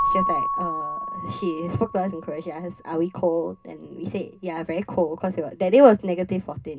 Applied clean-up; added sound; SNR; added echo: none; Keyboard (musical) / Bell; 8 dB; reverberation time 0.2 s.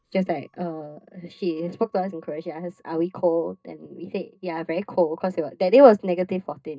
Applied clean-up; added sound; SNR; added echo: neural mask model DeepFilterNet 3.